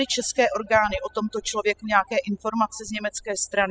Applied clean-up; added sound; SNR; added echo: classical method spectral subtraction.